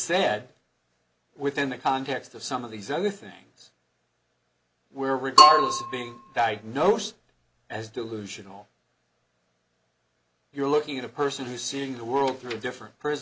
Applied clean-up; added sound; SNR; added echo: none; Bell / Percussion; -5 dB; none.